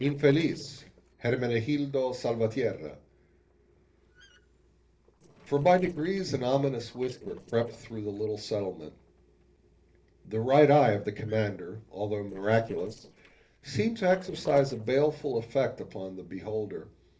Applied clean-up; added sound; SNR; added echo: neural separator model SepFormer DNS4.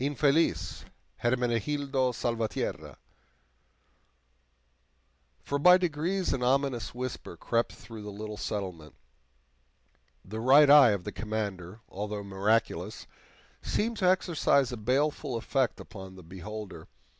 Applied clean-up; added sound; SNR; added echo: none; none; none; none.